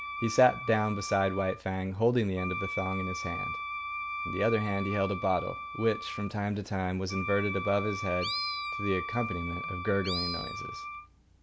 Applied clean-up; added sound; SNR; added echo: none; Wind instrument, woodwind instrument + Animal; 7 dB; none.